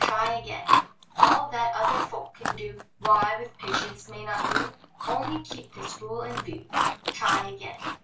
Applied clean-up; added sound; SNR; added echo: none; Chewing, mastication; -1 dB; reverberation time 0.2 s.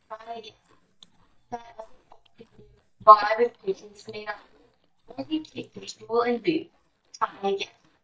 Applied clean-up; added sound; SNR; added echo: neural mask model DeepFilterNet 3.